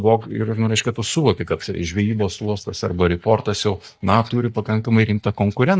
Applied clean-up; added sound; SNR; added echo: neural mask model DeepFilterNet 3.